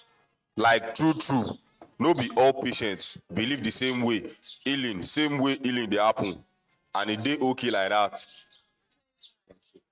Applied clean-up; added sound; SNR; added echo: neural mask model RNNoise.